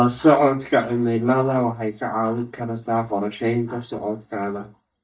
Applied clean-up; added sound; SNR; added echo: neural mask model DeepFilterNet 3.